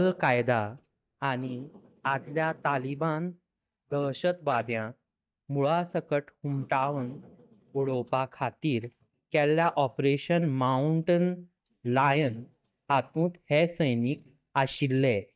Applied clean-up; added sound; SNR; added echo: neural mask model DeepFilterNet 3.